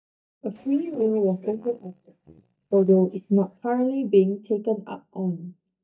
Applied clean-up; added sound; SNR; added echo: neural mask model DeepFilterNet 3.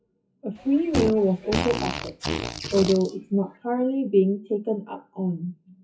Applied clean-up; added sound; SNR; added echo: classical method WPE with log-MMSE.